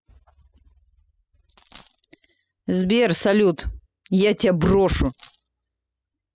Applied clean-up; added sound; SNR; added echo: classical method spectral subtraction.